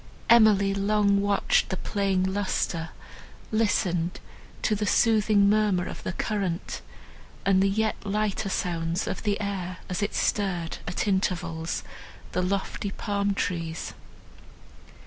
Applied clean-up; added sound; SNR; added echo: none; none; none; none.